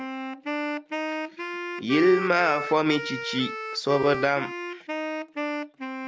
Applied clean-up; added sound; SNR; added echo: none; Wind instrument, woodwind instrument; 5 dB; none.